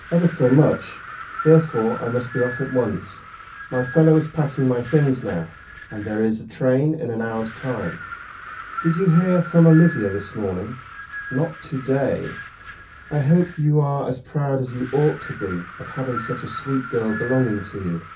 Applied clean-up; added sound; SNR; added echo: none; Wind; 14 dB; reverberation time 0.3 s.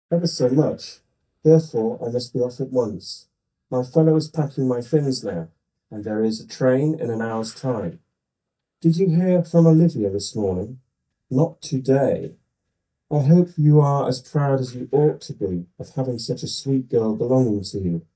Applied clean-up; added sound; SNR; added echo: neural mask model DeepFilterNet 3.